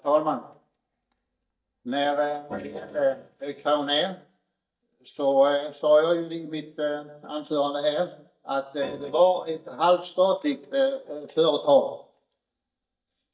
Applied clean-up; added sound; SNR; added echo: neural mask model DeepFilterNet 3.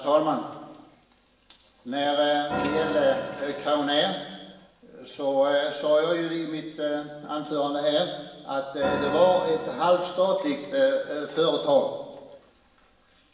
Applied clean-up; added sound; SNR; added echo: none; Organ; 9 dB; reverberation time 1.2 s.